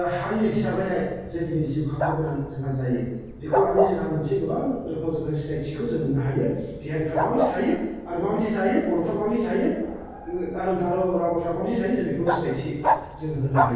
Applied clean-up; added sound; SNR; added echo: none; Bark; 6 dB; reverberation time 1.3 s.